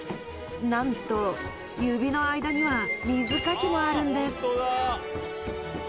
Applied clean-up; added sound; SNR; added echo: none; Run; 14 dB; none.